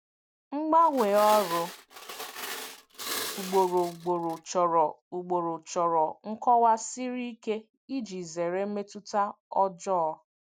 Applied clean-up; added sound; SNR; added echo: none; Glass; 10 dB; none.